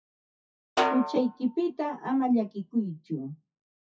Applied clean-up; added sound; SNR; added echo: classical method WPE with log-MMSE.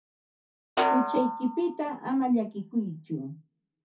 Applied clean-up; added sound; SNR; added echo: none; Snare drum; 2 dB; reverberation time 0.3 s.